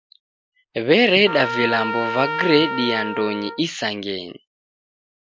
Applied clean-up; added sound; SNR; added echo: none; Trumpet; 6 dB; none.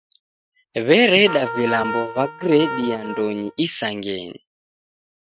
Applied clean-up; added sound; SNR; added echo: neural mask model RNNoise.